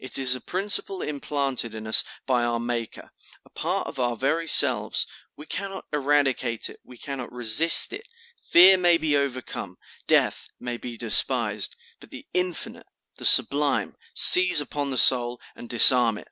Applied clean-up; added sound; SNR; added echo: none; none; none; none.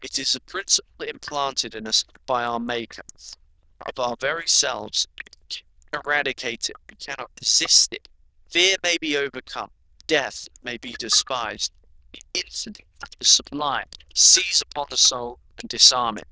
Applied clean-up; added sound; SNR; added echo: neural diffusion model UNIVERSE++.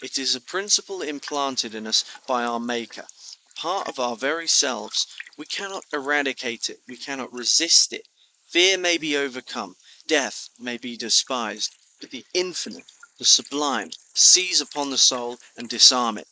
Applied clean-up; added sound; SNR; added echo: neural mask model Resemble Enhance denoiser.